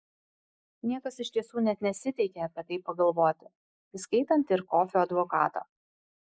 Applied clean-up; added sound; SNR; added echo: neural mask model Resemble Enhance denoiser.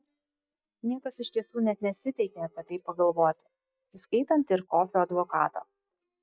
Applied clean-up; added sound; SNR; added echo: neural mask model DeepFilterNet 3.